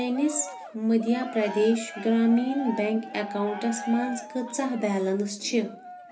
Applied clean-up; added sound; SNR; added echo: none; Cheering; 13 dB; reverberation time 0.3 s.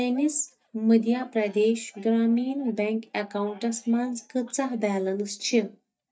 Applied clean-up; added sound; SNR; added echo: neural mask model DeepFilterNet 3.